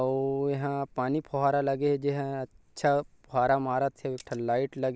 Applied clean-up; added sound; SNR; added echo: none; none; none; none.